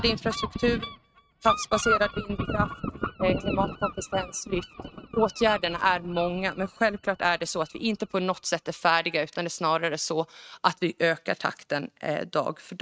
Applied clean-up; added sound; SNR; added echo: neural mask model RNNoise.